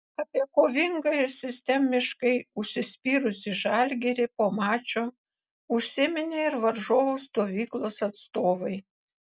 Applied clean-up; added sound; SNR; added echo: none; none; none; none.